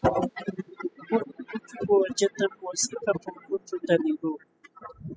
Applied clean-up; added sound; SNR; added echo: classical method spectral subtraction.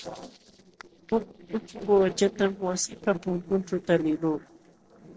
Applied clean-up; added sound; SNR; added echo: neural separator model SepFormer DNS4.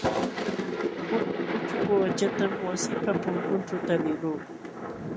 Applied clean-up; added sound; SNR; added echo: none; Thunder; -1 dB; none.